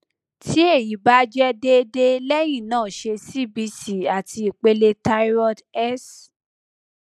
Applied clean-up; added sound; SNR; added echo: neural mask model Resemble Enhance denoiser.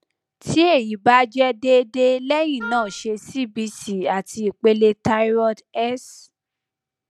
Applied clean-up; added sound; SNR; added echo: none; Wind instrument, woodwind instrument; 11 dB; none.